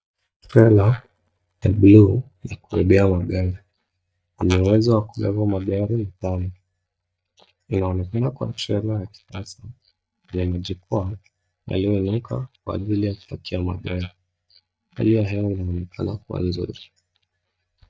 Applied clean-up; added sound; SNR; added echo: neural mask model DeepFilterNet 3.